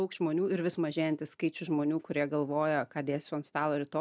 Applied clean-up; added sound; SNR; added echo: none; none; none; none.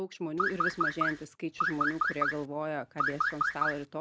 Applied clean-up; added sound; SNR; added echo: none; Car; -4 dB; none.